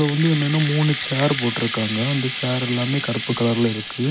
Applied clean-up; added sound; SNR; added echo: none; Rattle (instrument); 8 dB; none.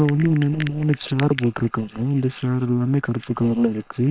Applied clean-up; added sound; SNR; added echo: neural separator model SepFormer WHAM!.